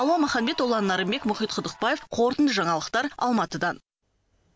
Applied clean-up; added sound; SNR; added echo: none; none; none; none.